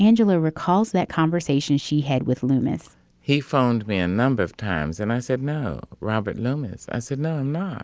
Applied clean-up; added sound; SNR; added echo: none; none; none; none.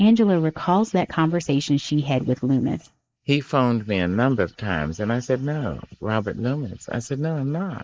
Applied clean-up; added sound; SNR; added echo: neural mask model Resemble Enhance denoiser.